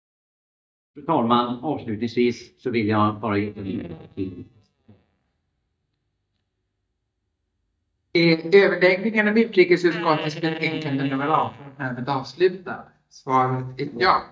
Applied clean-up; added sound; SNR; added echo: neural mask model DeepFilterNet 3.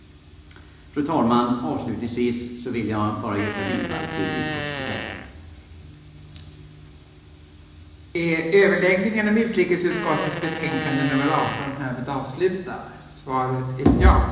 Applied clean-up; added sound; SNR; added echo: none; Fart; 7 dB; reverberation time 1.0 s.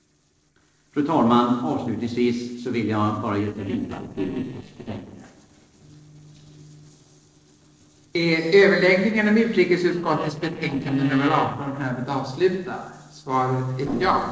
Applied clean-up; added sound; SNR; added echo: neural separator model SepFormer DNS4.